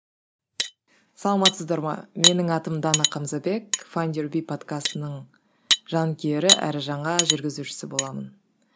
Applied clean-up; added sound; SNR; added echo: none; Cutlery, silverware; 0 dB; none.